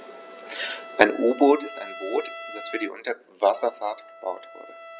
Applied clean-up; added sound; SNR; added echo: none; Trumpet; 15 dB; none.